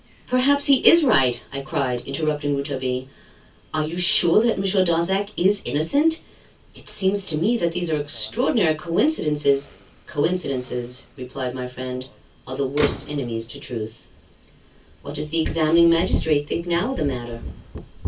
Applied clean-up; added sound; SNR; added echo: none; Motor vehicle (road); 19 dB; reverberation time 0.2 s.